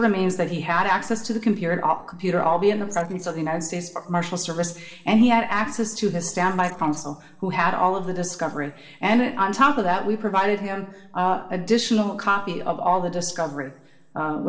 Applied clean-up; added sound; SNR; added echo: neural separator model SepFormer DNS4.